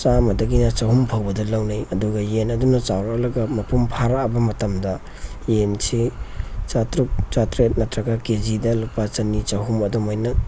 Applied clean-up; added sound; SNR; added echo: none; none; none; none.